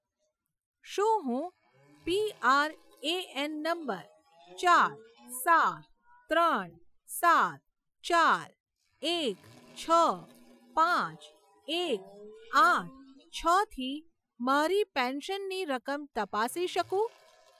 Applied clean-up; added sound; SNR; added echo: classical method Wiener filter.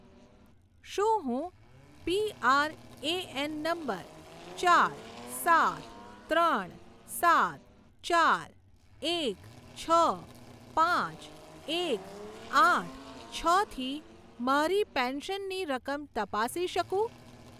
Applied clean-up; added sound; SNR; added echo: none; Engine; 20 dB; none.